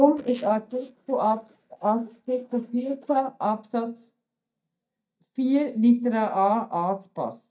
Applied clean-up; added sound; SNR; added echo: neural mask model DeepFilterNet 3.